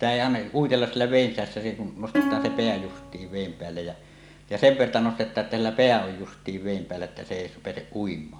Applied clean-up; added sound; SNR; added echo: none; Plucked string instrument; 3 dB; none.